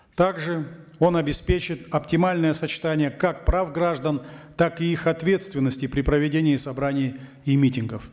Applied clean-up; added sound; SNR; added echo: none; none; none; none.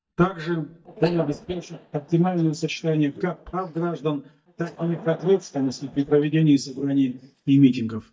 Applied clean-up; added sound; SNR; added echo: neural mask model DeepFilterNet 3.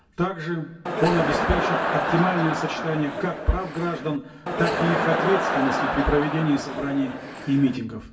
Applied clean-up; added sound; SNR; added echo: none; Crowd; 1 dB; reverberation time 0.2 s.